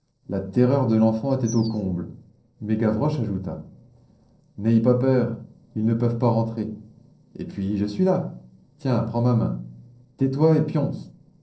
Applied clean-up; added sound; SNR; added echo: neural separator model SepFormer DNS4.